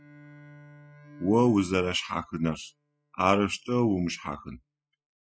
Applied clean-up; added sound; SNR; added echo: classical method spectral subtraction.